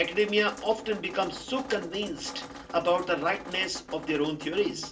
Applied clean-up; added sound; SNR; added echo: none; Drip; 14 dB; reverberation time 0.2 s.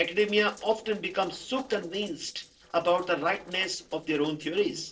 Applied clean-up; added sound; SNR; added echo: neural separator model SepFormer DNS4.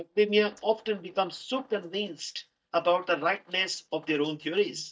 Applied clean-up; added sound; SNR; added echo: neural mask model DeepFilterNet 3.